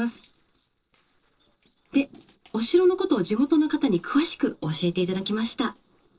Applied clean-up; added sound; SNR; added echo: neural separator model SepFormer DNS4.